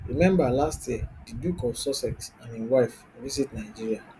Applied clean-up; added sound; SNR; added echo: none; none; none; none.